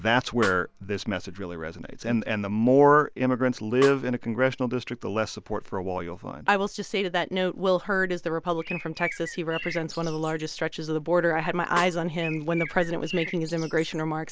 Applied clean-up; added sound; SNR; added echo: none; Bird + Snare drum; 13 dB; none.